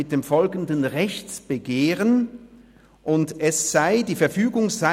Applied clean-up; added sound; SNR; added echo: none; none; none; none.